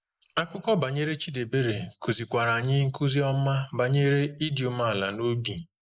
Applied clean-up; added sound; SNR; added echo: neural mask model Resemble Enhance denoiser.